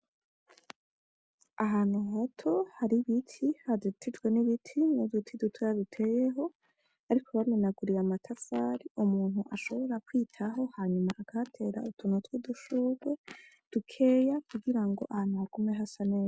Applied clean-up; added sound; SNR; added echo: none; none; none; none.